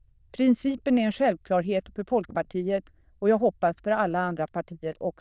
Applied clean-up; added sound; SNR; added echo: neural diffusion model UNIVERSE++.